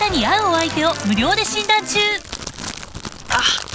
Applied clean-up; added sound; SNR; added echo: none; Crackle; 13 dB; none.